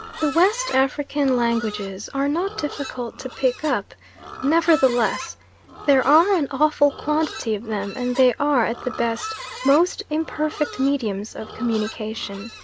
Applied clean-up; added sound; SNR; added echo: none; Livestock, farm animals, working animals; 14 dB; none.